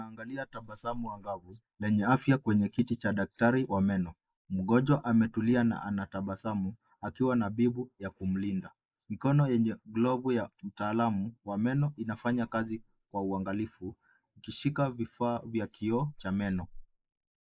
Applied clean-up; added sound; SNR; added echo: neural mask model Resemble Enhance denoiser.